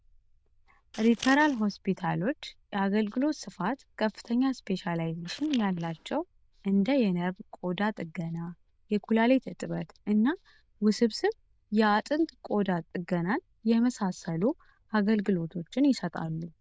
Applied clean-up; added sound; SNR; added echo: neural diffusion model UNIVERSE++.